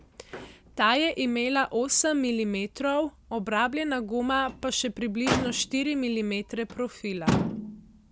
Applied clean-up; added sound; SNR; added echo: none; Motor vehicle (road); 8 dB; none.